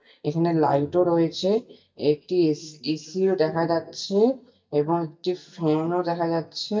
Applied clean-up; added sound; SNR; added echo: neural mask model DeepFilterNet 3.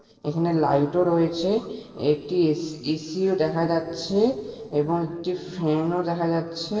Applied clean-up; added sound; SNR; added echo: neural separator model SepFormer DNS4.